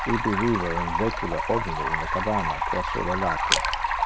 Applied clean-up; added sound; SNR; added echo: none; Stream + Crushing; -2 dB; none.